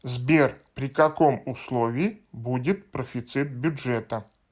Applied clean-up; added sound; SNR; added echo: none; Cricket; 16 dB; none.